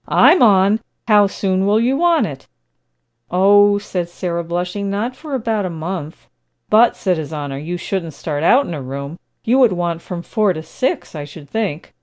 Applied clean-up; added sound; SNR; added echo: none; none; none; none.